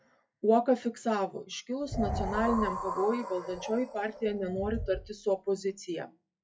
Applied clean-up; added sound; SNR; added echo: classical method WPE with log-MMSE.